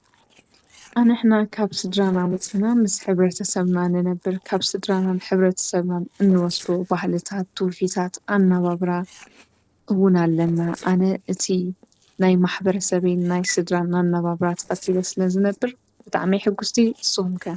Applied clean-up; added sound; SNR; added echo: neural separator model SepFormer DNS4.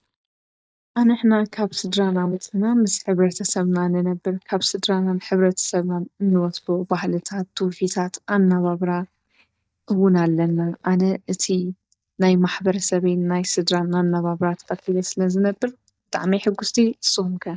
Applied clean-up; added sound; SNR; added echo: neural mask model DeepFilterNet 3.